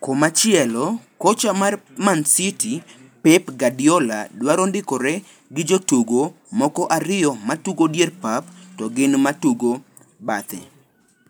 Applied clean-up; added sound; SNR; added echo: none; none; none; none.